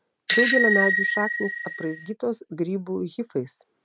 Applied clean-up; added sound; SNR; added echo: none; Bicycle bell; -2 dB; none.